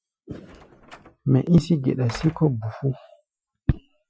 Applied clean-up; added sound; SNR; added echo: classical method Wiener filter.